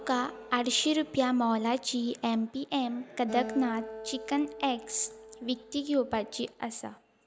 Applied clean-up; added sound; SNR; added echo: none; Acoustic guitar; 15 dB; none.